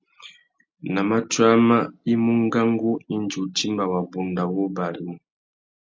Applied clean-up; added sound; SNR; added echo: none; none; none; none.